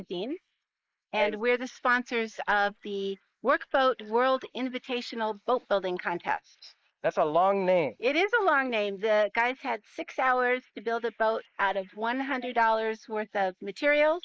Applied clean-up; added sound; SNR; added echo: neural mask model Resemble Enhance denoiser.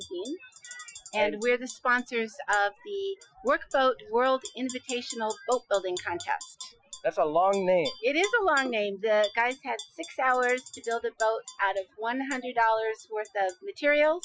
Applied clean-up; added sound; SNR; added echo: classical method Wiener filter.